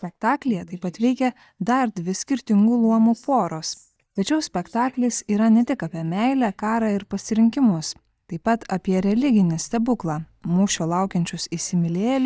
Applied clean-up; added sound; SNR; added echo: neural mask model DeepFilterNet 3.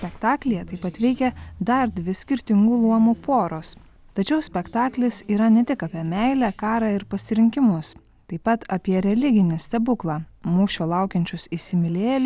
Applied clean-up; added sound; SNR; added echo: none; none; none; none.